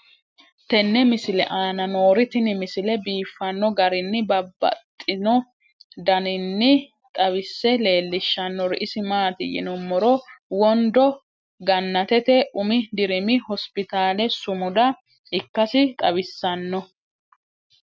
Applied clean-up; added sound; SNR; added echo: none; none; none; none.